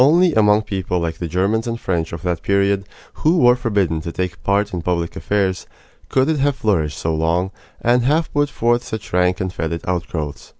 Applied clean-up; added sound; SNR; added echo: none; none; none; none.